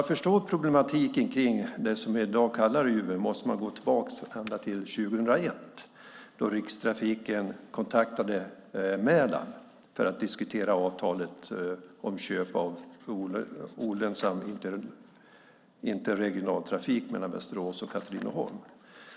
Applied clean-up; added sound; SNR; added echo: none; none; none; none.